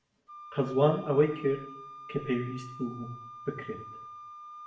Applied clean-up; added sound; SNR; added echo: none; Wind instrument, woodwind instrument; 15 dB; reverberation time 0.7 s.